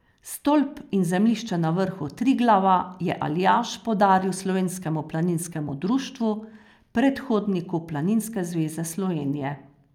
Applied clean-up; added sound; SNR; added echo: none; none; none; none.